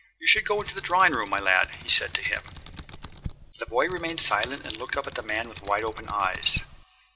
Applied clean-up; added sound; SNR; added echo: none; Computer keyboard; 16 dB; none.